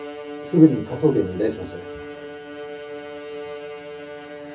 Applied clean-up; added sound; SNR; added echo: none; Bowed string instrument; 11 dB; reverberation time 0.3 s.